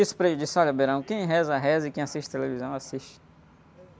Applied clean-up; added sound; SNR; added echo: none; none; none; none.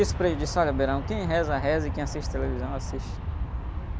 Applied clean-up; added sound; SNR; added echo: none; Aircraft; 2 dB; none.